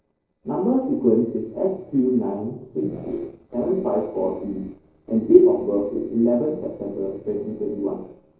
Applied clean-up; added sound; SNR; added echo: neural separator model SepFormer DNS4.